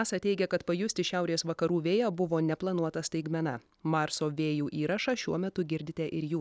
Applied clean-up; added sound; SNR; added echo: none; none; none; none.